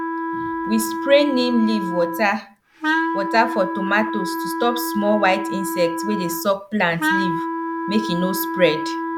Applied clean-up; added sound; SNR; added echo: none; Wind instrument, woodwind instrument; 3 dB; none.